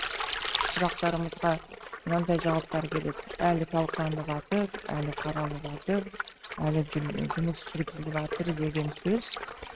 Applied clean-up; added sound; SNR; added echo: neural mask model RNNoise.